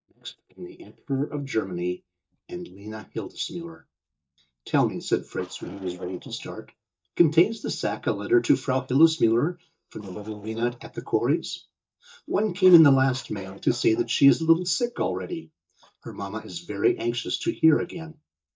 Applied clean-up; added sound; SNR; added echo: neural mask model DeepFilterNet 3.